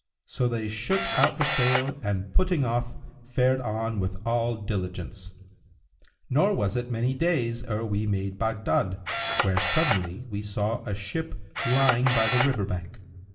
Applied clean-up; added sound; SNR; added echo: none; Camera; 1 dB; reverberation time 1.3 s.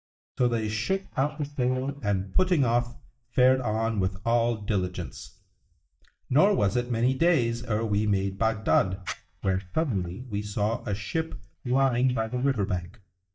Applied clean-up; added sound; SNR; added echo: neural mask model DeepFilterNet 3.